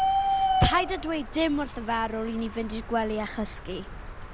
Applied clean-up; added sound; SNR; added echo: none; Bird; 1 dB; none.